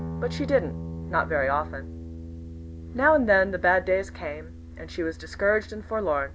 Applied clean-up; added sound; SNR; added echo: none; Guitar; 11 dB; none.